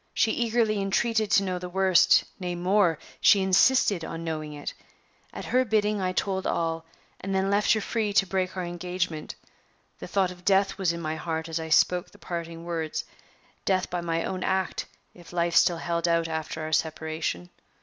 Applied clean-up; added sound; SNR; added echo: none; none; none; none.